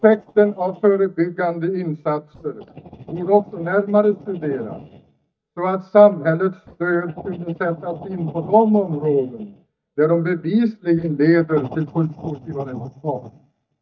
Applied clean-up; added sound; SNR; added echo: neural mask model DeepFilterNet 3.